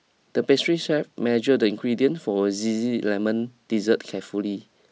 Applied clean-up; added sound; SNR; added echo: none; none; none; none.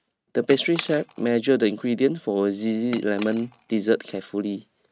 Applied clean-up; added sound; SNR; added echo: neural mask model RNNoise.